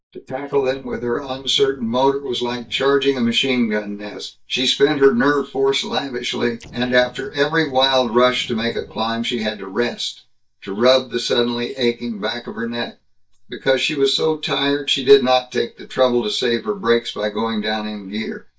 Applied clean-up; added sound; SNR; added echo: neural mask model DeepFilterNet 3.